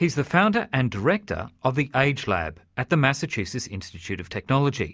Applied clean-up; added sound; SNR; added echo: none; none; none; none.